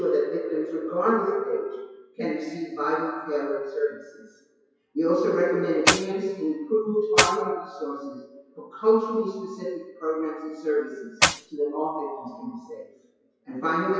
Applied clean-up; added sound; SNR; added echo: classical method WPE with log-MMSE.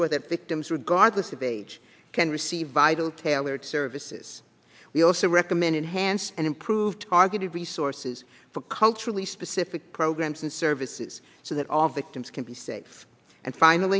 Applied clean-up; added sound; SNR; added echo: none; none; none; none.